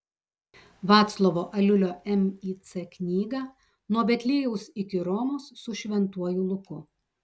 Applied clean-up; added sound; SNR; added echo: none; none; none; none.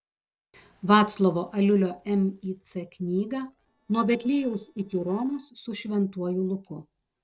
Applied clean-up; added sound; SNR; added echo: neural separator model SepFormer DNS4.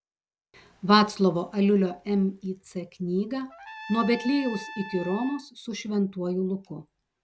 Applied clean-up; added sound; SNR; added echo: none; Trumpet; 14 dB; none.